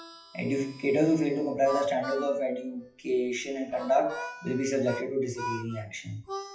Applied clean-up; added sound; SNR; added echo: classical method WPE with log-MMSE.